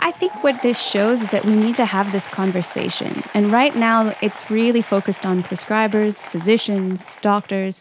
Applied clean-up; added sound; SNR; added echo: none; Applause / Crowd; 16 dB; none.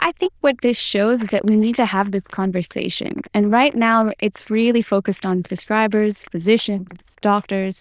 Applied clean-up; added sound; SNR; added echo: neural diffusion model UNIVERSE++.